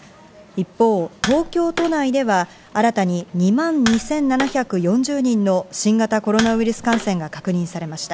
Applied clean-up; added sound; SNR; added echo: none; Tap; 13 dB; none.